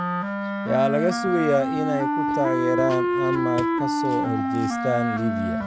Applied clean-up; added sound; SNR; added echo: none; Wind instrument, woodwind instrument; -1 dB; none.